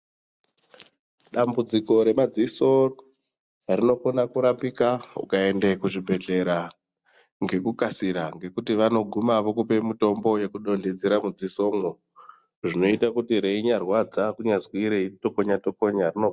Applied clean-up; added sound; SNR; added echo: none; none; none; none.